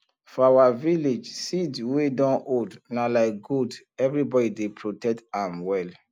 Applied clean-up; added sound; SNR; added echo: none; none; none; none.